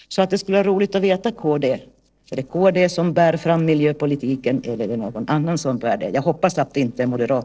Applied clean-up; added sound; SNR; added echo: neural separator model SepFormer DNS4.